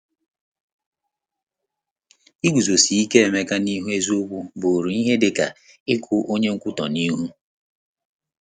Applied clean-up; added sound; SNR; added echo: none; none; none; none.